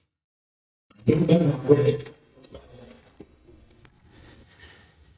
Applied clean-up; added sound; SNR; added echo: neural mask model DeepFilterNet 3.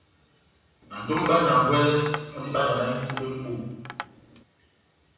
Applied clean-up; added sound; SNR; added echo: none; Tap; 14 dB; reverberation time 1.1 s.